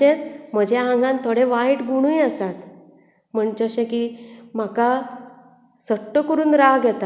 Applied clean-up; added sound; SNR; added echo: none; none; none; none.